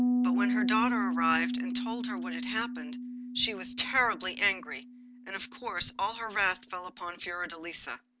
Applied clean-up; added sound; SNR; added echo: none; Piano; 1 dB; none.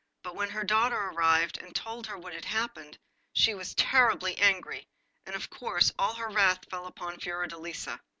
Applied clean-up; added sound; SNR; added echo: none; none; none; none.